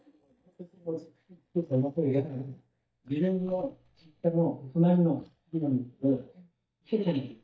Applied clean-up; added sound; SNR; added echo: neural mask model DeepFilterNet 3.